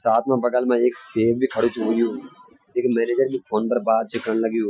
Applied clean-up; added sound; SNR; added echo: classical method Wiener filter.